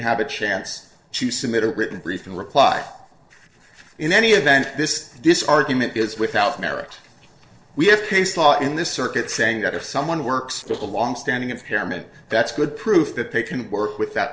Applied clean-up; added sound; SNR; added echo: neural separator model SepFormer DNS4.